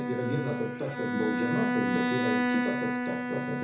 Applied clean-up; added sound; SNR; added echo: none; Bowed string instrument; -3 dB; reverberation time 0.6 s.